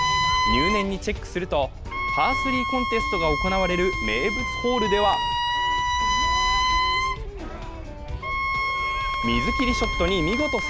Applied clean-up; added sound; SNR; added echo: none; Wind instrument, woodwind instrument; -1 dB; none.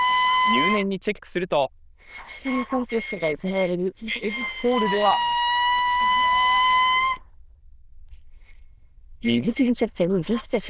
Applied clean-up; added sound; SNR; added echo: neural diffusion model UNIVERSE++.